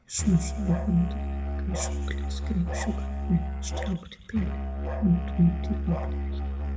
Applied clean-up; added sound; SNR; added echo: none; Musical instrument; 1 dB; reverberation time 0.9 s.